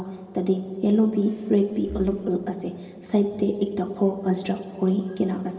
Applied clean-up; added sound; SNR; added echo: none; Breathing; 20 dB; reverberation time 2.9 s.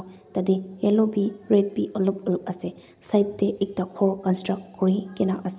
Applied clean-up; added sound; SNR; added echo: none; none; none; none.